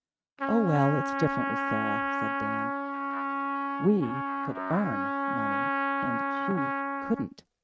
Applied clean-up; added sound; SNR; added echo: neural mask model RNNoise.